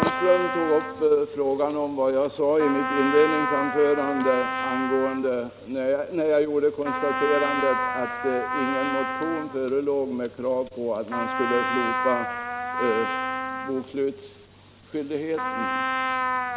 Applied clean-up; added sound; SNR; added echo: none; Trumpet; 4 dB; none.